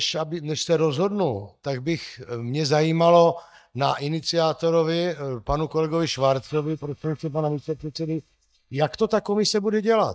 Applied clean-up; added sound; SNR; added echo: neural mask model DeepFilterNet 3.